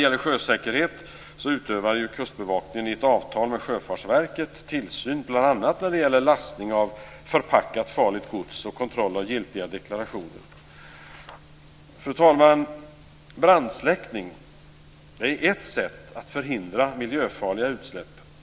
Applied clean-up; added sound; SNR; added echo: none; none; none; none.